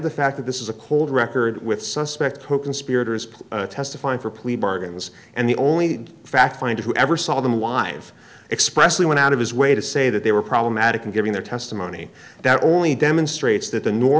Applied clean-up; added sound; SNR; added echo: none; none; none; none.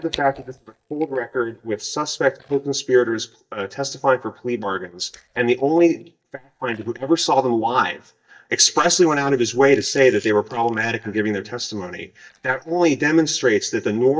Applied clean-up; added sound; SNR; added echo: neural mask model DeepFilterNet 3.